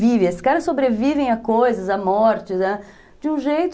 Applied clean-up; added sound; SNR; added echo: none; none; none; none.